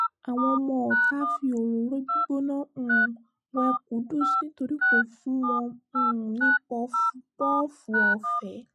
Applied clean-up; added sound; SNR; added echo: classical method log-MMSE.